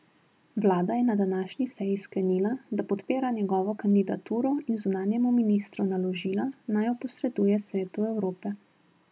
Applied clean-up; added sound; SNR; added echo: none; none; none; none.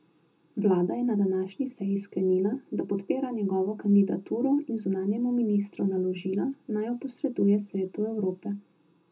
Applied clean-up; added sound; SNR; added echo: none; none; none; reverberation time 0.2 s.